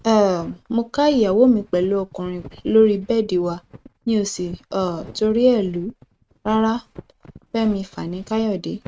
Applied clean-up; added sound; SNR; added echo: neural mask model RNNoise.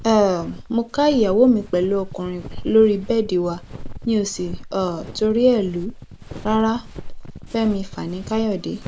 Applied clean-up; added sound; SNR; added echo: none; Walk, footsteps; 13 dB; none.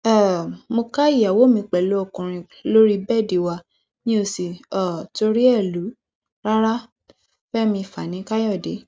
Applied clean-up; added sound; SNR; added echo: none; none; none; none.